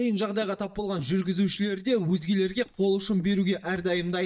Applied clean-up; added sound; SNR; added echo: neural mask model DeepFilterNet 3.